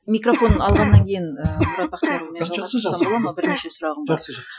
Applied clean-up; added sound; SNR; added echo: classical method Wiener filter.